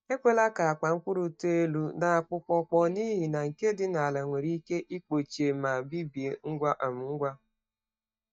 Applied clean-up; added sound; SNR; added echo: neural mask model DeepFilterNet 3.